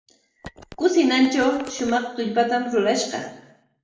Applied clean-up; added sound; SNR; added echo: none; Telephone; 20 dB; reverberation time 0.8 s.